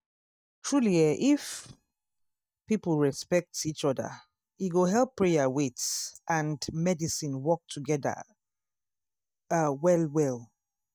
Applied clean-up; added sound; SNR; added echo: neural mask model DeepFilterNet 3.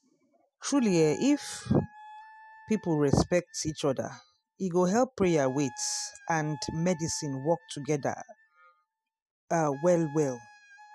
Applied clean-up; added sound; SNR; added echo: classical method spectral subtraction.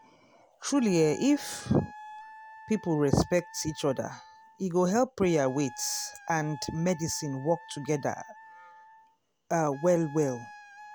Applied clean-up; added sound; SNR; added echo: none; Wind instrument, woodwind instrument; 19 dB; none.